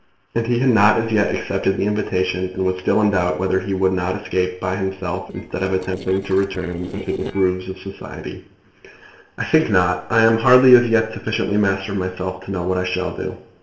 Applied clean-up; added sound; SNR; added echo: neural separator model SepFormer DNS4.